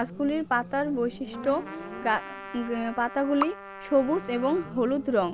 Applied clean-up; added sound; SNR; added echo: none; Motorcycle + Trumpet; 13 dB; none.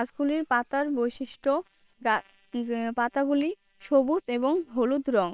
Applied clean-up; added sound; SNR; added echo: neural separator model SepFormer WHAM!.